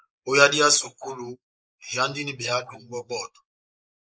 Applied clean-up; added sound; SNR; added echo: neural mask model Resemble Enhance denoiser.